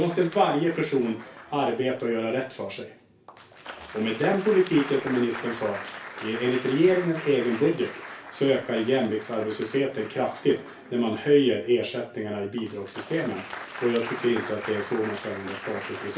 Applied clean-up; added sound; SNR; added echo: none; Applause; 14 dB; reverberation time 0.3 s.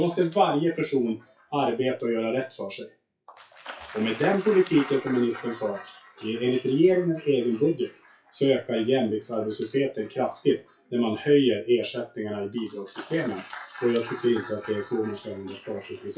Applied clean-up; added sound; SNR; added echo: classical method WPE with log-MMSE.